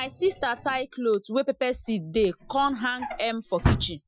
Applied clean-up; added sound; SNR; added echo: classical method Wiener filter.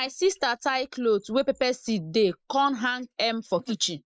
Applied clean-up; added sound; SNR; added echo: neural mask model Resemble Enhance denoiser.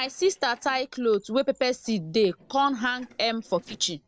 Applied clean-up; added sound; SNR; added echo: neural separator model SepFormer DNS4.